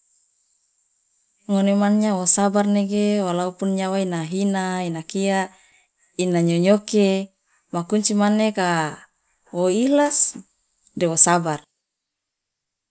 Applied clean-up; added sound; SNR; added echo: none; none; none; none.